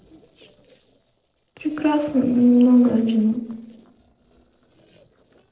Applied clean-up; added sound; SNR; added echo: neural separator model SepFormer DNS4.